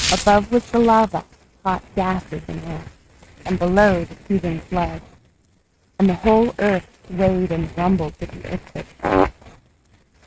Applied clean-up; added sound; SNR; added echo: neural mask model RNNoise.